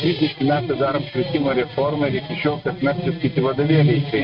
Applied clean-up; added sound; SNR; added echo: neural mask model RNNoise.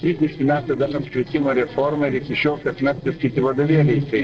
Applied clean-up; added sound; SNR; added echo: neural separator model SepFormer DNS4.